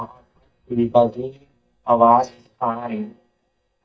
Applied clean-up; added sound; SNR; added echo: neural mask model DeepFilterNet 3.